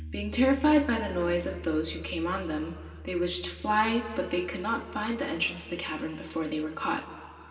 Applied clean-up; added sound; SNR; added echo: none; Piano; 14 dB; reverberation time 2.2 s.